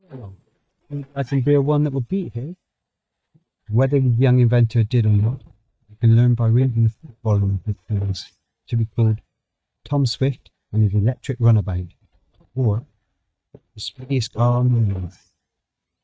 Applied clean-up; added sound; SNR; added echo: neural mask model DeepFilterNet 3.